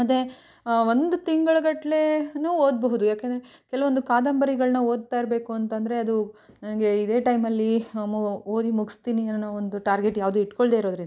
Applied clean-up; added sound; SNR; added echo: none; none; none; none.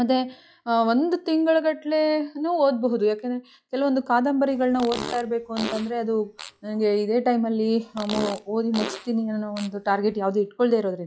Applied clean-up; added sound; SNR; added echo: classical method log-MMSE.